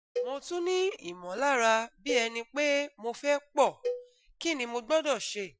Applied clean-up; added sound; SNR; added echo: classical method Wiener filter.